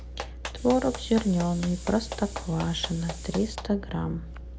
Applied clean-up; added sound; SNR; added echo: none; Hiss + Clapping; 13 dB; none.